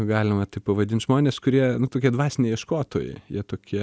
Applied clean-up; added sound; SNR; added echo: none; none; none; none.